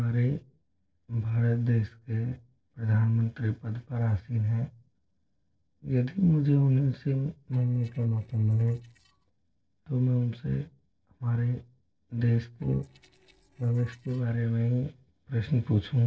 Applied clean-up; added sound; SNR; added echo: neural separator model SepFormer DNS4.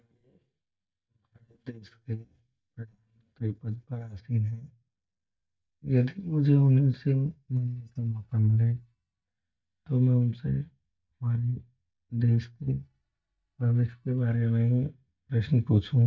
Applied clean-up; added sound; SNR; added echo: neural mask model DeepFilterNet 3.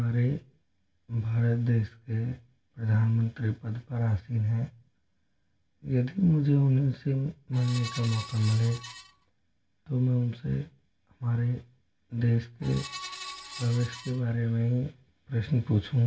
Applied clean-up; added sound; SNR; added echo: none; Screech; 13 dB; reverberation time 0.2 s.